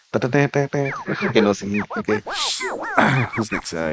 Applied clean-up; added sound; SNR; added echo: neural mask model Resemble Enhance denoiser.